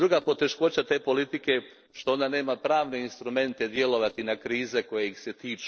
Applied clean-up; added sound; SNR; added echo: neural separator model SepFormer DNS4.